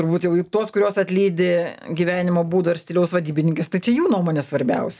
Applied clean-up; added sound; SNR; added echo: none; none; none; none.